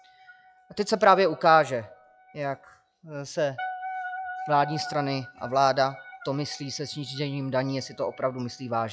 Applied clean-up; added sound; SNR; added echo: classical method log-MMSE.